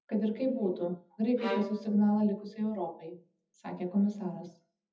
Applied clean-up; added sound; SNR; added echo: classical method WPE with log-MMSE.